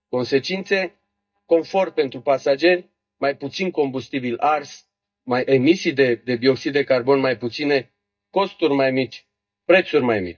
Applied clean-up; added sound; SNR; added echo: neural mask model DeepFilterNet 3.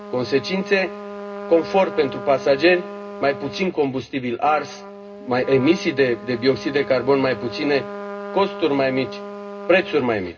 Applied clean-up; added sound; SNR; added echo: none; Trumpet; 12 dB; reverberation time 0.2 s.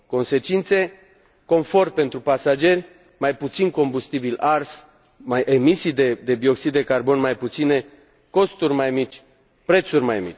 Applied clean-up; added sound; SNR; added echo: none; none; none; none.